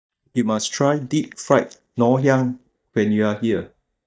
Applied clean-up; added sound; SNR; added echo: neural mask model DeepFilterNet 3.